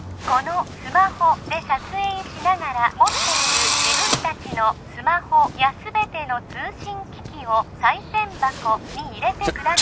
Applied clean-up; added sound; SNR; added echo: none; Engine / Drill; -1 dB; none.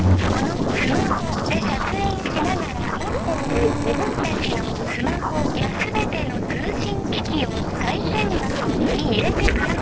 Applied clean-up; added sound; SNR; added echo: neural separator model SepFormer DNS4.